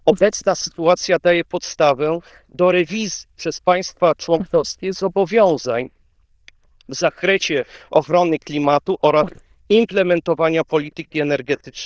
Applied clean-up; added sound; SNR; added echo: neural diffusion model UNIVERSE++.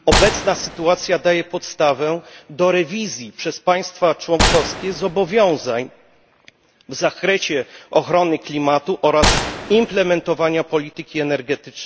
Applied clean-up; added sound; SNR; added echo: none; Gunshot, gunfire; 4 dB; none.